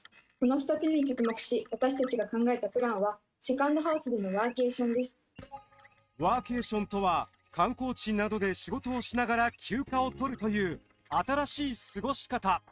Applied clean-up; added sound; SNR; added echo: neural mask model RNNoise.